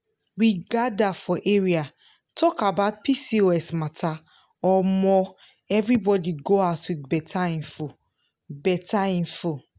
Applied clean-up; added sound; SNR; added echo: none; none; none; none.